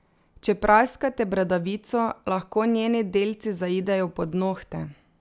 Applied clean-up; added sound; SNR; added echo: none; none; none; none.